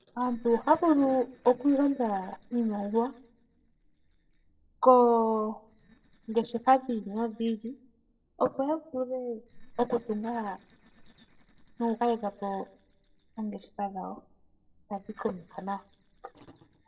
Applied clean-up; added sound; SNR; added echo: neural separator model SepFormer DNS4.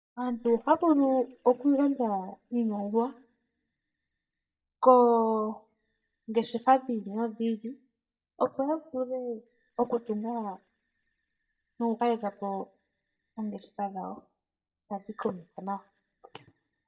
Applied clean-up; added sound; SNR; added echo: neural mask model DeepFilterNet 3.